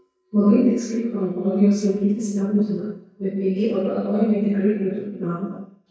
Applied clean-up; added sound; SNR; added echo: neural mask model DeepFilterNet 3.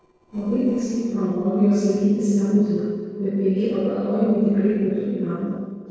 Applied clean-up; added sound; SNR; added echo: neural separator model SepFormer DNS4.